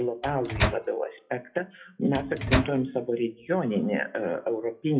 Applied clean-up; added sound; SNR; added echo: classical method WPE with log-MMSE.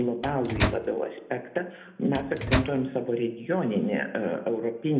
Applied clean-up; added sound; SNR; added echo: none; Microwave oven; 5 dB; reverberation time 0.7 s.